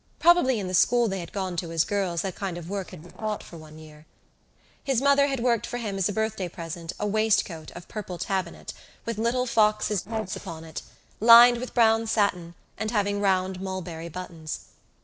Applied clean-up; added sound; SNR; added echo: neural separator model SepFormer DNS4.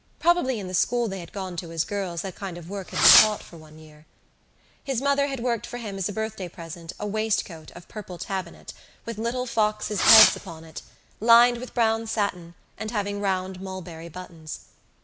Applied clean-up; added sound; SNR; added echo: none; Fireworks; -3 dB; none.